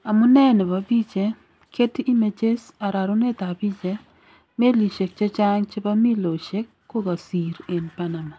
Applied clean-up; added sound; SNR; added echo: none; none; none; none.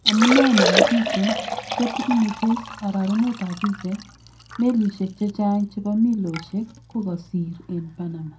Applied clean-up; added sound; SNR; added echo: none; Liquid; 4 dB; reverberation time 0.2 s.